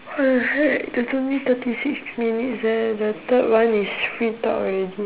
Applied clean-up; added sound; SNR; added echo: none; none; none; none.